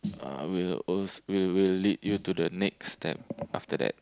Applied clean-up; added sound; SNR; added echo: none; Snare drum; 15 dB; none.